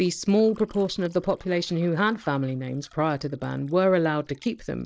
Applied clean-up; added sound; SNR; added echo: neural separator model SepFormer DNS4.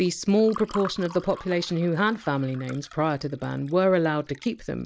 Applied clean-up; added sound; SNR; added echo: none; Fill (with liquid) / Water; 19 dB; none.